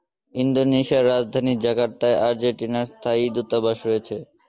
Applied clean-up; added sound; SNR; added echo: none; none; none; none.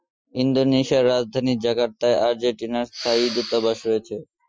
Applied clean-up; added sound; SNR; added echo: classical method Wiener filter.